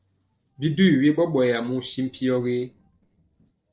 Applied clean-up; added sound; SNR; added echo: neural separator model SepFormer DNS4.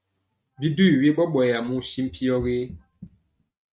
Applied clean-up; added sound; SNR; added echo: neural mask model RNNoise.